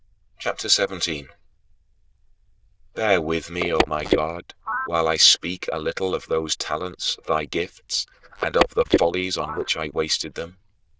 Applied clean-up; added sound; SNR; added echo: neural diffusion model UNIVERSE++.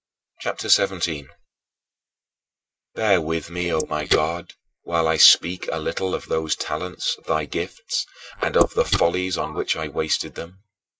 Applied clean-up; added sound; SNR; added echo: neural mask model Resemble Enhance denoiser.